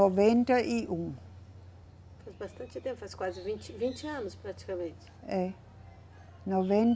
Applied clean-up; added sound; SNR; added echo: none; none; none; none.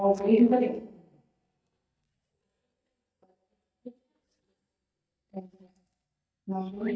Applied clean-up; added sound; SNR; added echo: neural mask model DeepFilterNet 3.